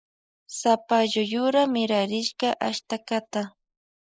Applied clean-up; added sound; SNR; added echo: neural mask model Resemble Enhance denoiser.